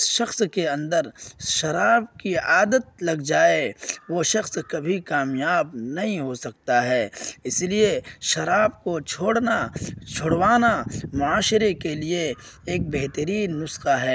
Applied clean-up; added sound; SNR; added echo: none; none; none; none.